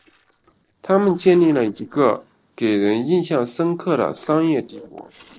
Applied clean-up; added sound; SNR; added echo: neural separator model SepFormer DNS4.